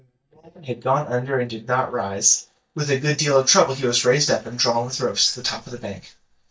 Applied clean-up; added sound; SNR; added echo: neural mask model DeepFilterNet 3.